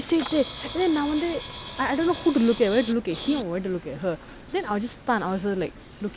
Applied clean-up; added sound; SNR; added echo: none; Camera; 14 dB; none.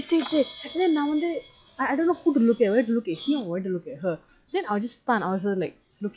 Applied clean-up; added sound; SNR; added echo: classical method log-MMSE.